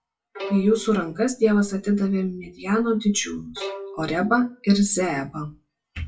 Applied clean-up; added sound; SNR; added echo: classical method WPE with log-MMSE.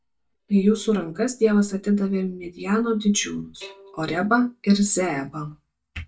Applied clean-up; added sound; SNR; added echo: neural mask model DeepFilterNet 3.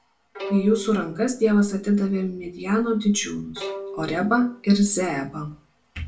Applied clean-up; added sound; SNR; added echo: none; Bowed string instrument; 15 dB; reverberation time 0.3 s.